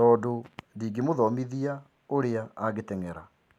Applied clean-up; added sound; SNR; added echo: none; none; none; none.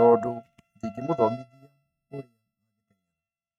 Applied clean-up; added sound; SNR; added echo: neural mask model RNNoise.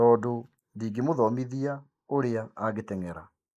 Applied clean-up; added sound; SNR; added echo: neural mask model Resemble Enhance denoiser.